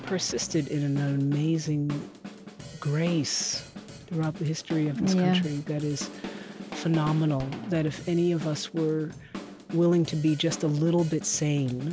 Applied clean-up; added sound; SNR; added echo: none; Drum kit; 14 dB; none.